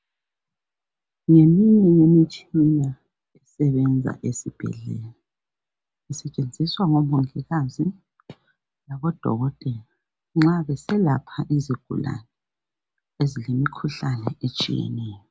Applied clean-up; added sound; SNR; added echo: none; none; none; none.